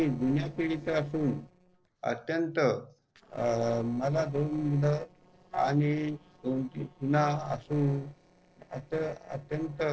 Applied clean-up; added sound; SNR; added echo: neural separator model SepFormer DNS4.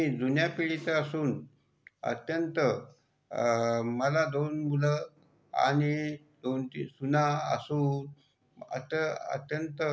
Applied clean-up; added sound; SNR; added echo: none; none; none; none.